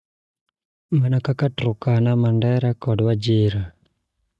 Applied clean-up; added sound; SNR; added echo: neural mask model DeepFilterNet 3.